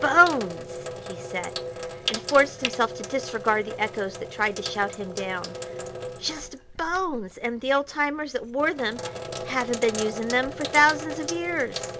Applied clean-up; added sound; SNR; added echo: none; Sink (filling or washing); 9 dB; none.